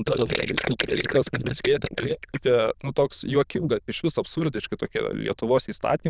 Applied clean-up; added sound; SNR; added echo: neural diffusion model UNIVERSE++.